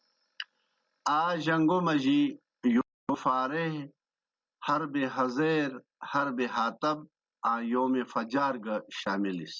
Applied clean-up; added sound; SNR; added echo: none; none; none; none.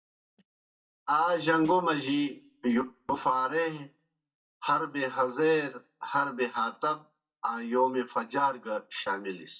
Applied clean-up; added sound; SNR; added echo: neural mask model DeepFilterNet 3.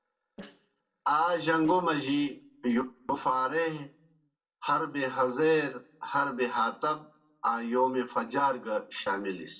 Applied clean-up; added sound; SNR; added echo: neural separator model SepFormer DNS4.